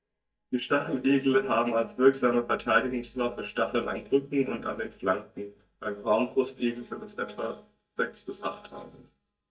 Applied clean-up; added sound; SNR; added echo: neural mask model DeepFilterNet 3.